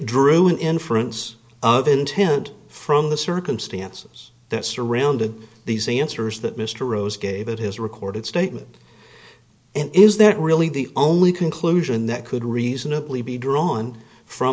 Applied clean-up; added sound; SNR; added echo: none; none; none; none.